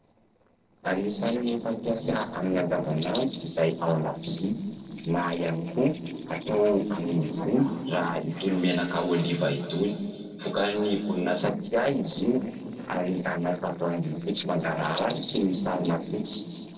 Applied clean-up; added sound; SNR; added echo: neural separator model SepFormer DNS4.